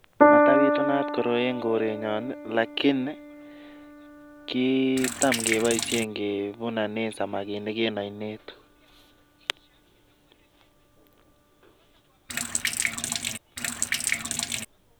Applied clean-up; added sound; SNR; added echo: none; Piano + Sink (filling or washing); 0 dB; none.